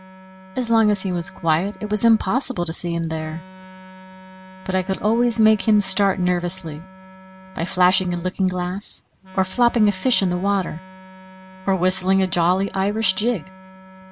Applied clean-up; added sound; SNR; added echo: none; Wind instrument, woodwind instrument; 20 dB; none.